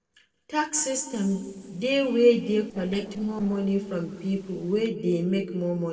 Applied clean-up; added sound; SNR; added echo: neural separator model SepFormer DNS4.